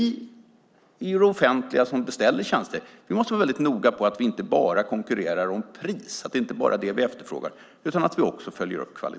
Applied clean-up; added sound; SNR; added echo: none; none; none; none.